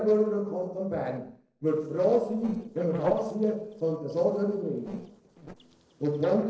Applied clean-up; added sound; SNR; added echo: neural separator model SepFormer DNS4.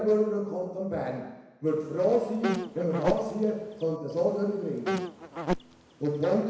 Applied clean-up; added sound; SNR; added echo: none; Insect; 7 dB; reverberation time 1.0 s.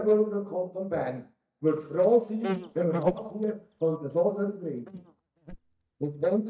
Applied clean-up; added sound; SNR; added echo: neural mask model DeepFilterNet 3.